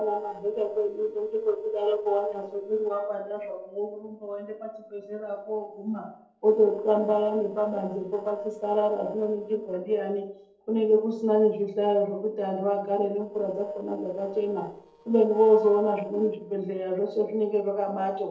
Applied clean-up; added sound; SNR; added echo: neural separator model SepFormer DNS4.